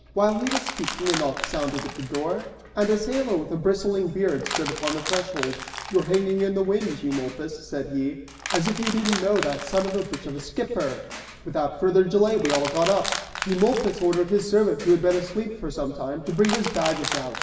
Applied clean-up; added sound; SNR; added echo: none; Crushing; 10 dB; reverberation time 1.2 s.